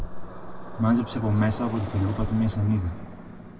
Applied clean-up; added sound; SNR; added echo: none; Motorcycle; 13 dB; reverberation time 1.8 s.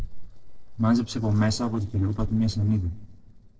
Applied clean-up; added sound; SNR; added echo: neural separator model SepFormer DNS4.